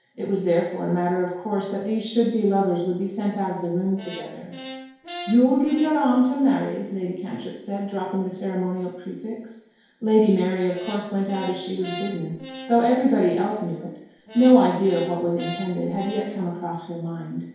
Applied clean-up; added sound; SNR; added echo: none; Brass instrument; 16 dB; reverberation time 1.0 s.